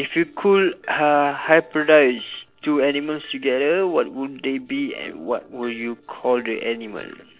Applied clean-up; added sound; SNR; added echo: neural separator model SepFormer DNS4.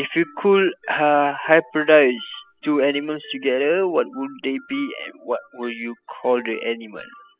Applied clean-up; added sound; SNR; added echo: classical method spectral subtraction.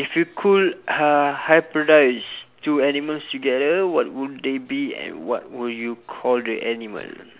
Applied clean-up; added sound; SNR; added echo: none; none; none; none.